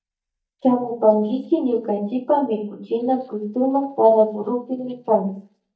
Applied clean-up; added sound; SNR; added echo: neural mask model DeepFilterNet 3.